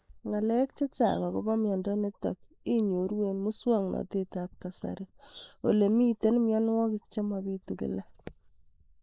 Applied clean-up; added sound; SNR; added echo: neural mask model Resemble Enhance denoiser.